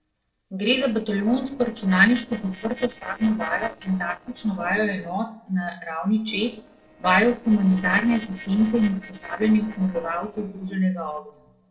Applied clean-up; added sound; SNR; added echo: neural separator model SepFormer DNS4.